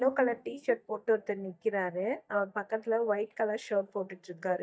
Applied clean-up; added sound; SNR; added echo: neural mask model DeepFilterNet 3.